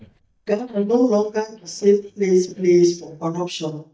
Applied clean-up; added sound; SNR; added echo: neural mask model DeepFilterNet 3.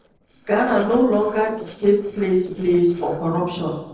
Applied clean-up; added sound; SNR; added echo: neural separator model SepFormer DNS4.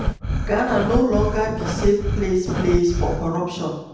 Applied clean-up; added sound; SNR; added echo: none; Breathing; 3 dB; reverberation time 0.9 s.